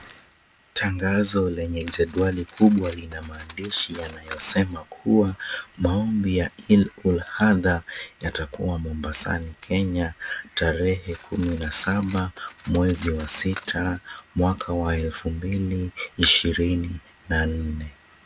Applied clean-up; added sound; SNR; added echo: none; Cutlery, silverware; 18 dB; none.